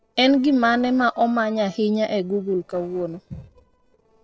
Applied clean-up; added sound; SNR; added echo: neural separator model SepFormer DNS4.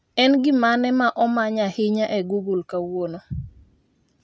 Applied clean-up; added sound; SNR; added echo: none; none; none; none.